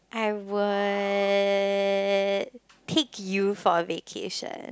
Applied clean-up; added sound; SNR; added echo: none; none; none; none.